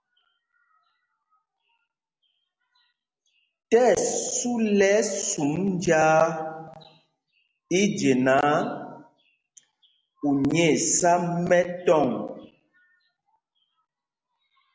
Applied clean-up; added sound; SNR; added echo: none; none; none; none.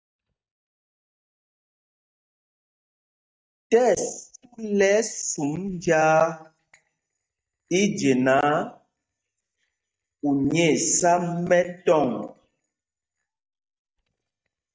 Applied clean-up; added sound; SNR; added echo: neural mask model DeepFilterNet 3.